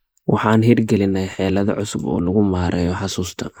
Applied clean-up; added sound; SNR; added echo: neural mask model Resemble Enhance denoiser.